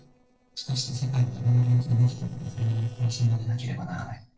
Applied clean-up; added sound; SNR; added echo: neural separator model SepFormer DNS4.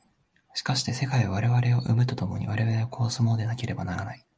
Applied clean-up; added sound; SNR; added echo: none; none; none; none.